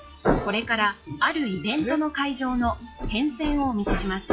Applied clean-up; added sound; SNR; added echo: classical method log-MMSE.